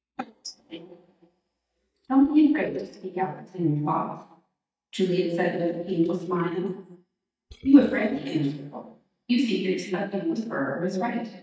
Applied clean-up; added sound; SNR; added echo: neural mask model DeepFilterNet 3.